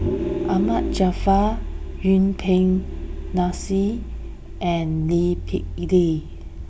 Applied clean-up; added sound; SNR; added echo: none; Vehicle; 6 dB; none.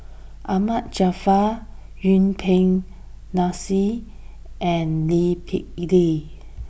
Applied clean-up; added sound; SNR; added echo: none; none; none; none.